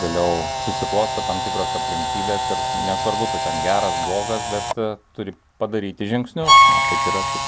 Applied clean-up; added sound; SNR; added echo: none; Piano + Camera; -4 dB; none.